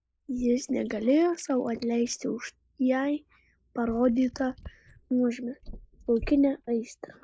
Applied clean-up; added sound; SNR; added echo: neural mask model Resemble Enhance denoiser.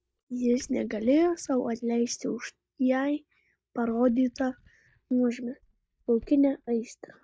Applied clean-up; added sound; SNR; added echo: neural mask model DeepFilterNet 3.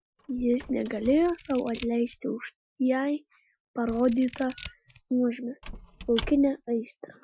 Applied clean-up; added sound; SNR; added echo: classical method Wiener filter.